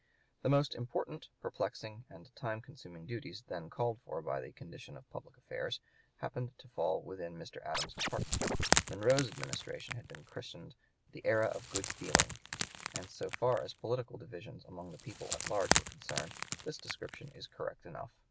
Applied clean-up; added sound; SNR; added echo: none; Wood + Scratching (performance technique); -1 dB; none.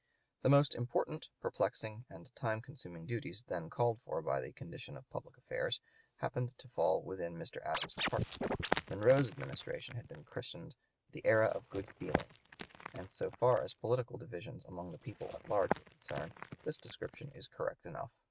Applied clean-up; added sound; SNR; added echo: neural mask model RNNoise.